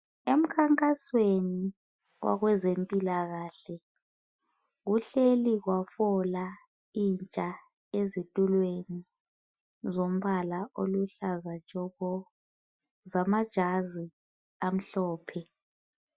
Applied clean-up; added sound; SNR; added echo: classical method Wiener filter.